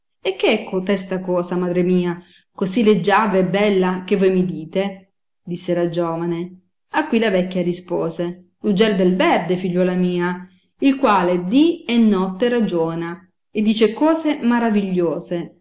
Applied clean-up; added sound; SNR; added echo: none; none; none; none.